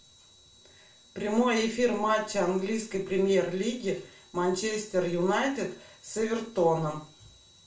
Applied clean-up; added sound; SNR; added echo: none; none; none; reverberation time 0.3 s.